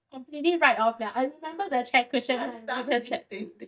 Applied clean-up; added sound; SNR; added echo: neural mask model DeepFilterNet 3.